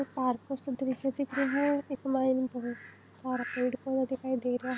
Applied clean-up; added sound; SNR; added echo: none; Fowl; 13 dB; none.